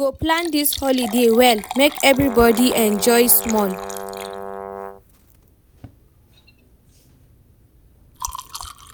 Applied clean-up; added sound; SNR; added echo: none; Brass instrument + Liquid; 13 dB; none.